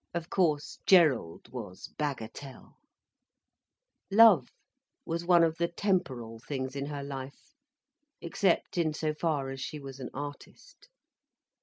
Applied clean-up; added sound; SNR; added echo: none; none; none; none.